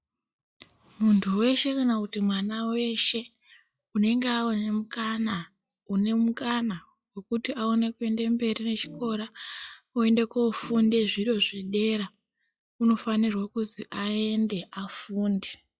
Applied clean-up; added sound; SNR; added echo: classical method log-MMSE.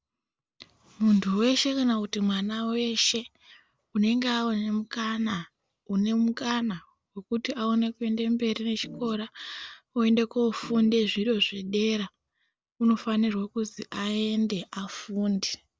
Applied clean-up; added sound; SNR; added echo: none; Organ; 12 dB; none.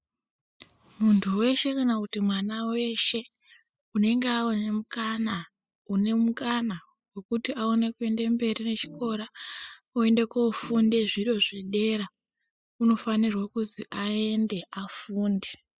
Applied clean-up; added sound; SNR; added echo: classical method spectral subtraction.